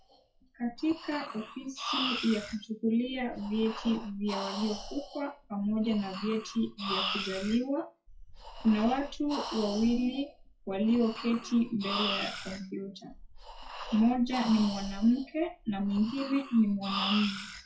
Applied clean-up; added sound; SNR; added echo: classical method WPE with log-MMSE.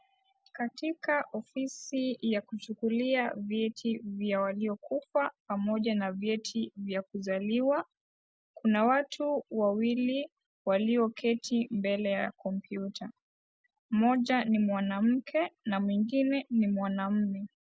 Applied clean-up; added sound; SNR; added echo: none; none; none; none.